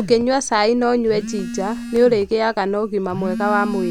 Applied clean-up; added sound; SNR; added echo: none; Telephone; 11 dB; none.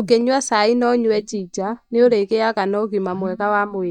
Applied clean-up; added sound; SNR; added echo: neural mask model DeepFilterNet 3.